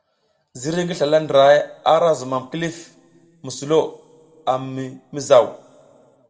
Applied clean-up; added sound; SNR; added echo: none; none; none; reverberation time 0.6 s.